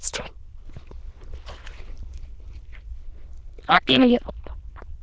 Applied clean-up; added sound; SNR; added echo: neural diffusion model UNIVERSE++.